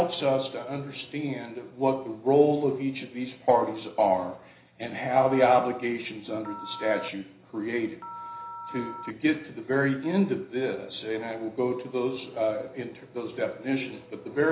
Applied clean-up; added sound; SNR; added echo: none; Telephone; 14 dB; reverberation time 0.5 s.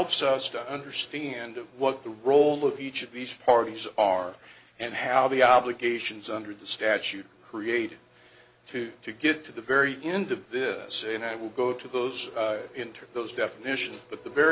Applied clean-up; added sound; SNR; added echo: none; none; none; none.